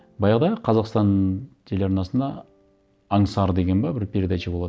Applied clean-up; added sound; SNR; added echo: none; none; none; none.